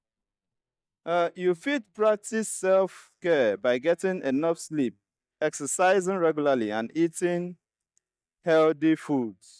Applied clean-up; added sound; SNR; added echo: neural mask model DeepFilterNet 3.